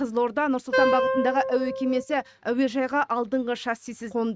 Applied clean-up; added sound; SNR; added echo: neural mask model RNNoise.